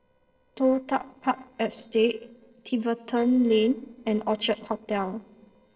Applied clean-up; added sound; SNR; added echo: neural separator model SepFormer DNS4.